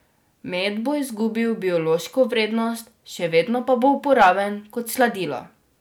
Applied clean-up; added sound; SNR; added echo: none; none; none; none.